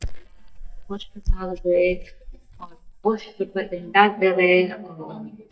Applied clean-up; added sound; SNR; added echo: neural mask model DeepFilterNet 3.